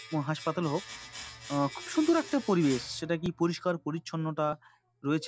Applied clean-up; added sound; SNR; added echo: none; Domestic sounds, home sounds; 17 dB; none.